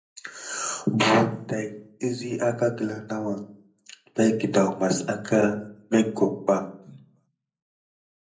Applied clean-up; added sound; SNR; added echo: none; none; none; reverberation time 0.5 s.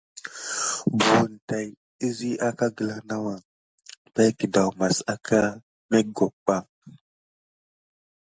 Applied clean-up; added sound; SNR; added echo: none; none; none; none.